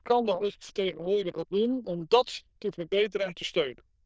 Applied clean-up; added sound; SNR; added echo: neural diffusion model UNIVERSE++.